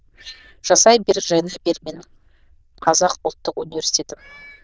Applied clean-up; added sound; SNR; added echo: neural diffusion model UNIVERSE++.